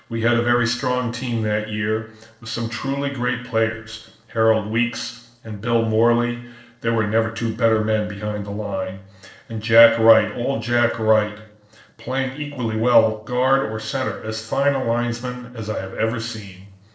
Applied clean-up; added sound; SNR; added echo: neural separator model SepFormer DNS4.